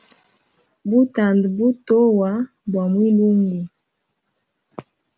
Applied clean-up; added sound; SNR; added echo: none; none; none; none.